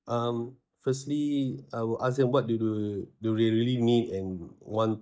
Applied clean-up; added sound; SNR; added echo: neural mask model DeepFilterNet 3.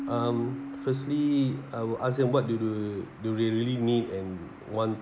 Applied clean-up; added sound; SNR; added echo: none; Keyboard (musical); 14 dB; none.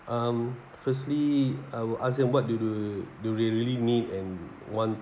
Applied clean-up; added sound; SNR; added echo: none; none; none; none.